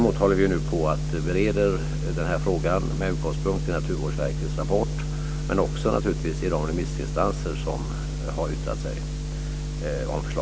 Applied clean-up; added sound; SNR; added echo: none; none; none; none.